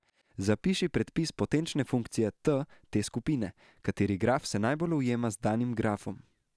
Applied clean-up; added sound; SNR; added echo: none; none; none; none.